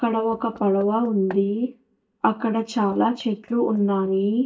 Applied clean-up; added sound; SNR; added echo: neural mask model DeepFilterNet 3.